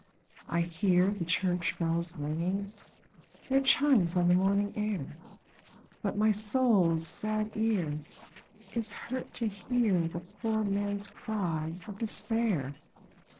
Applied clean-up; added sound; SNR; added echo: neural separator model SepFormer DNS4.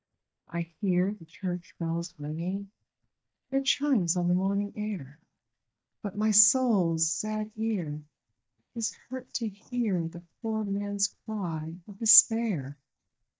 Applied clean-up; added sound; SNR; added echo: neural mask model DeepFilterNet 3.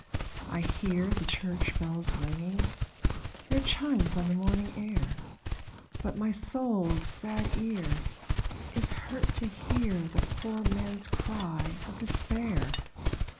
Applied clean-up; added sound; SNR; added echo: none; Livestock, farm animals, working animals; 0 dB; reverberation time 0.4 s.